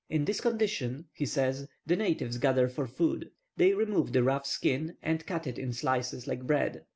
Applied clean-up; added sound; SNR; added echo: none; none; none; none.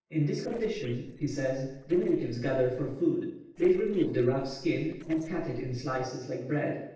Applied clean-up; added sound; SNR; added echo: neural separator model SepFormer DNS4.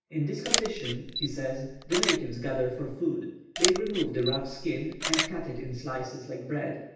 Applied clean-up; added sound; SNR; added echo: none; Camera; 2 dB; reverberation time 0.9 s.